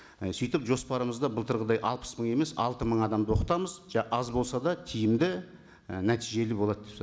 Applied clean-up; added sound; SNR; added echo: none; none; none; none.